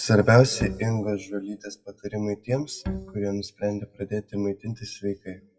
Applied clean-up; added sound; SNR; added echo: classical method WPE with log-MMSE.